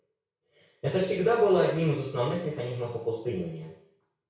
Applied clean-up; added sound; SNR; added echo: none; none; none; reverberation time 0.6 s.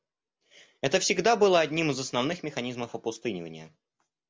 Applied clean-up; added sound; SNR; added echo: none; none; none; none.